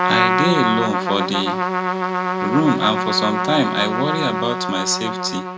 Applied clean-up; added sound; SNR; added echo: none; Trumpet; -1 dB; none.